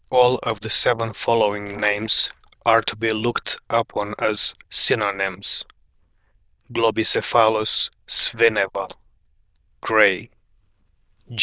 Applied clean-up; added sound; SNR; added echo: neural diffusion model UNIVERSE++.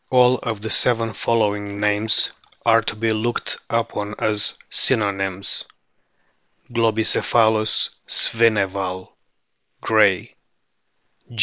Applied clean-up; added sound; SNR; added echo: neural mask model Resemble Enhance denoiser.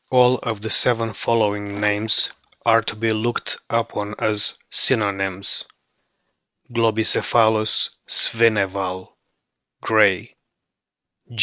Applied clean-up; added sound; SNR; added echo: neural mask model RNNoise.